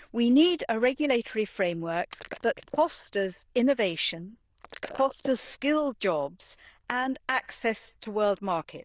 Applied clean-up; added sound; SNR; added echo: neural diffusion model UNIVERSE++.